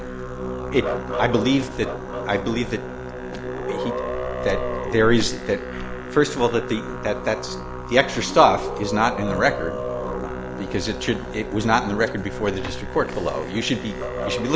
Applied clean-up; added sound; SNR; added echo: none; Musical instrument; 6 dB; none.